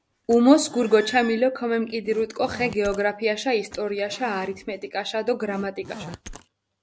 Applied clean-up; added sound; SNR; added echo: none; Zipper (clothing) + Squeak; 19 dB; none.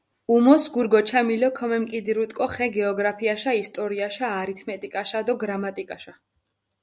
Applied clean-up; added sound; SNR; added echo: none; none; none; none.